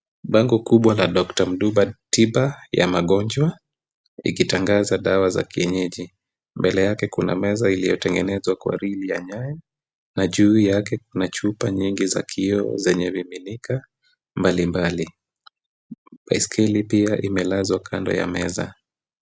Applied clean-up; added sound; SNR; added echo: none; none; none; none.